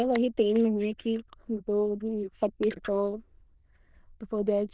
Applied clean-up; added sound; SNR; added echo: neural diffusion model UNIVERSE++.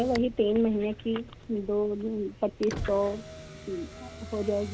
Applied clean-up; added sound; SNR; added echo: none; Motor vehicle (road); 13 dB; none.